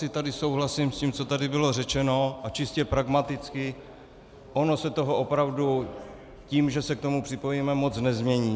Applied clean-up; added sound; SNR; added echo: none; none; none; none.